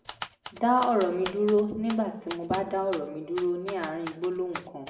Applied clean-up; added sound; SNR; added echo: none; Typewriter; 15 dB; reverberation time 0.8 s.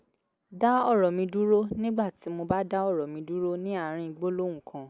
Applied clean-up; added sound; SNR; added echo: none; none; none; none.